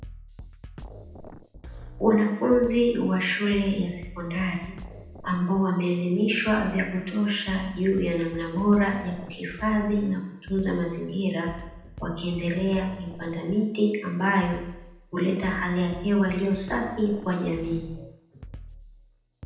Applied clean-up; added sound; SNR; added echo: none; Drum kit; 17 dB; reverberation time 0.9 s.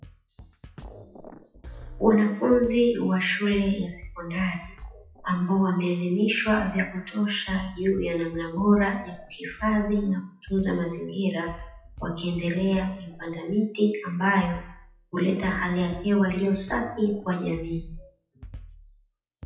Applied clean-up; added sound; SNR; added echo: classical method WPE with log-MMSE.